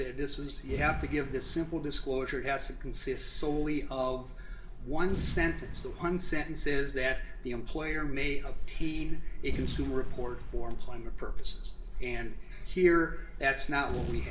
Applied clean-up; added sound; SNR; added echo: none; Boom; 13 dB; reverberation time 0.5 s.